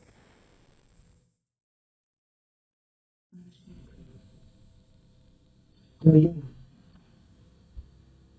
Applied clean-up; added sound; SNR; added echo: neural mask model DeepFilterNet 3.